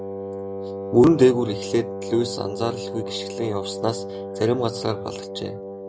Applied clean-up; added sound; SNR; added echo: none; Wind instrument, woodwind instrument; 8 dB; none.